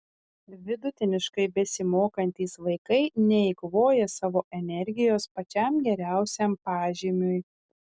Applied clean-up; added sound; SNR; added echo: none; none; none; none.